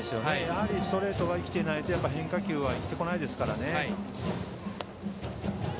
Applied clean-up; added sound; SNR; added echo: none; none; none; none.